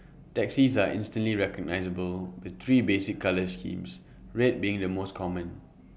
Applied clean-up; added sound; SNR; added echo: none; none; none; none.